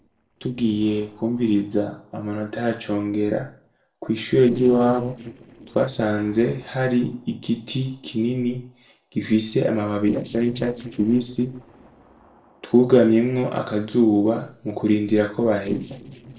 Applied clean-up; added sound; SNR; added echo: neural separator model SepFormer DNS4.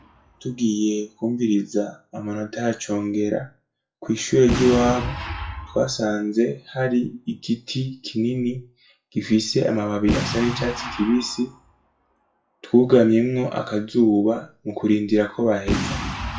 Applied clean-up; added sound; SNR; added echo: classical method WPE with log-MMSE.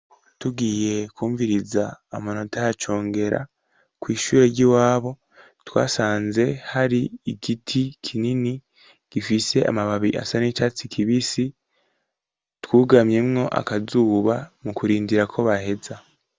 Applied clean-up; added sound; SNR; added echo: none; none; none; none.